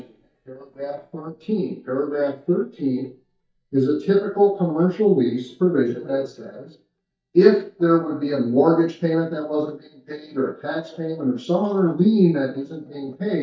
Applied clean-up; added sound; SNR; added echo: neural mask model DeepFilterNet 3.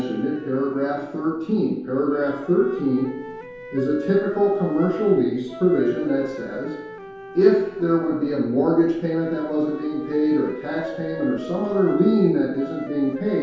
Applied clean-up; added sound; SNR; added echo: none; Wind instrument, woodwind instrument; 16 dB; reverberation time 0.8 s.